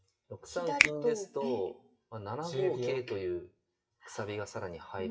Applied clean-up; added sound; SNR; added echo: classical method WPE with log-MMSE.